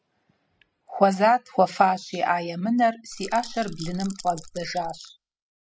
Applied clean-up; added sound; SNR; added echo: classical method spectral subtraction.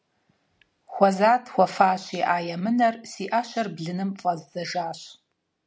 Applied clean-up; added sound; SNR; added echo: none; none; none; none.